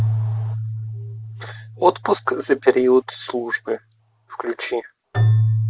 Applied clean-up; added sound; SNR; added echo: none; Keyboard (musical); 2 dB; none.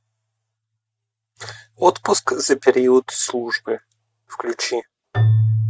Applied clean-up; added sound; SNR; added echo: neural mask model RNNoise.